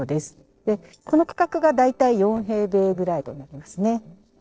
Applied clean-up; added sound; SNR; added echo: neural separator model SepFormer DNS4.